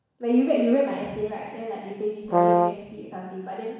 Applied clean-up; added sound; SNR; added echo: none; Brass instrument; -5 dB; reverberation time 1.1 s.